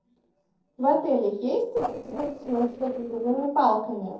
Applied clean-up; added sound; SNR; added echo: neural separator model SepFormer DNS4.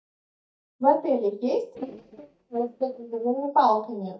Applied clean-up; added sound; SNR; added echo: neural mask model DeepFilterNet 3.